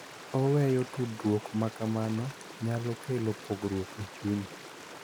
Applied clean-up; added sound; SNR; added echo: none; Stream; 14 dB; none.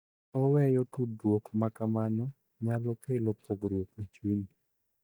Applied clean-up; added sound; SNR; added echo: neural mask model DeepFilterNet 3.